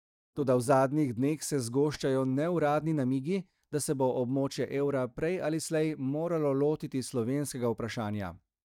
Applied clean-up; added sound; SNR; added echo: neural mask model DeepFilterNet 3.